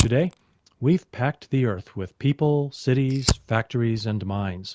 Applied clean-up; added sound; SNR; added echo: none; Fire; 8 dB; none.